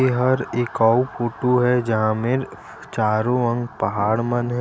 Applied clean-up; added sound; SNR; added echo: none; Motor vehicle (road) / Siren; 19 dB; none.